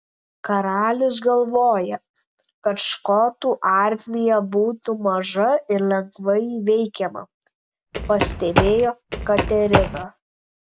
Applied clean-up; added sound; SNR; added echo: none; Run; 2 dB; none.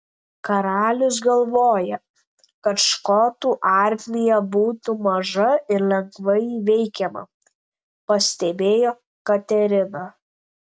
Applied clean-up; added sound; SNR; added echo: none; none; none; none.